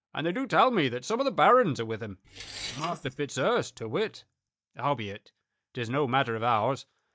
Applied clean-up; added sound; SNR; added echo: neural mask model DeepFilterNet 3.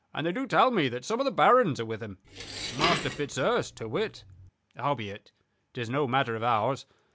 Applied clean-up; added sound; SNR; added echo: none; Dishes, pots, and pans; 6 dB; none.